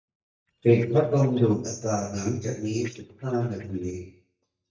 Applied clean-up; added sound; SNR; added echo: neural mask model DeepFilterNet 3.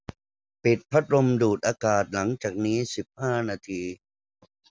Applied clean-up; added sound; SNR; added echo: none; none; none; none.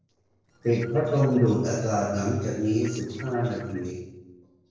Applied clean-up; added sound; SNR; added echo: neural separator model SepFormer DNS4.